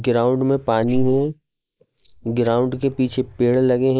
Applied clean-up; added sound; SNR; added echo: neural mask model Resemble Enhance denoiser.